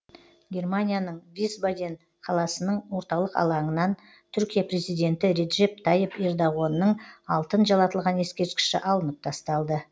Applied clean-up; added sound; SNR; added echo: none; none; none; none.